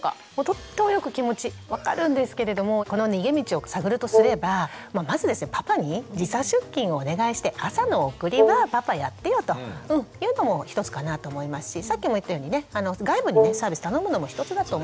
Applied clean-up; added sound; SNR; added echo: none; Wind instrument, woodwind instrument; -4 dB; none.